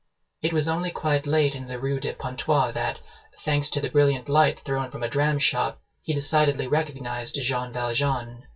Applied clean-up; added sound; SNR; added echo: none; none; none; reverberation time 0.1 s.